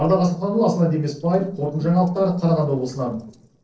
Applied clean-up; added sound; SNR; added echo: neural separator model SepFormer DNS4.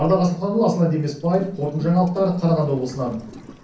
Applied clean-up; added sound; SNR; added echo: none; Gurgling; 20 dB; reverberation time 0.6 s.